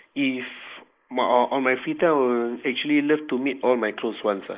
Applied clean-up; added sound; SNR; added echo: neural mask model Resemble Enhance denoiser.